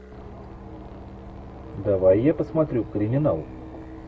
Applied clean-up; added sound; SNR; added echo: none; Musical instrument; 17 dB; none.